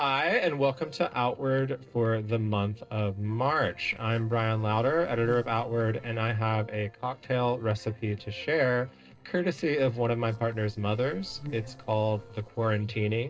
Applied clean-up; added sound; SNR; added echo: neural separator model SepFormer DNS4.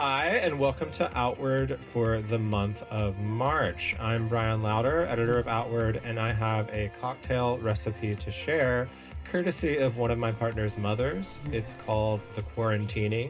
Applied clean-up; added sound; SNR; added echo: none; Insect; 18 dB; reverberation time 0.2 s.